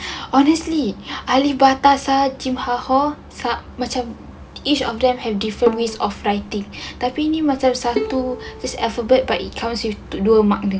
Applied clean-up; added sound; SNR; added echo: none; Bowed string instrument + Bowed string instrument; 11 dB; none.